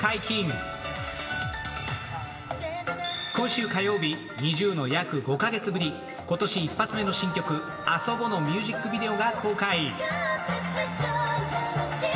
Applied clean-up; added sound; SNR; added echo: none; none; none; reverberation time 2.6 s.